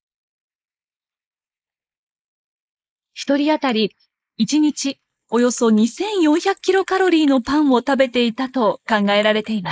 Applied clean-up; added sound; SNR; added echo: neural mask model Resemble Enhance denoiser.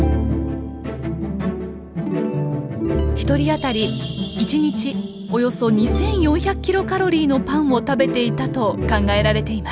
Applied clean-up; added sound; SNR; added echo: none; none; none; none.